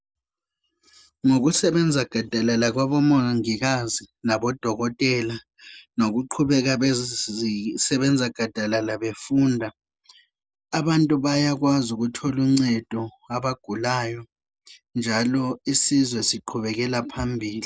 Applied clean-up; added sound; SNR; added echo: none; none; none; none.